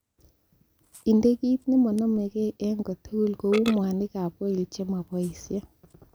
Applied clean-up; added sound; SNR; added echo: none; Burping, eructation; 20 dB; none.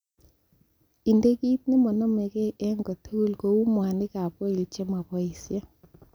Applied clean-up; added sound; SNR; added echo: none; none; none; none.